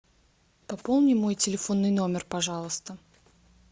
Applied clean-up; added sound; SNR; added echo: none; none; none; none.